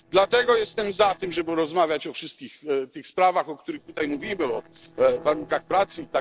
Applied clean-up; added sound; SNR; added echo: neural separator model SepFormer DNS4.